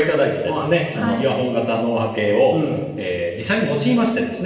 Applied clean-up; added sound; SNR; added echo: none; none; none; reverberation time 1.3 s.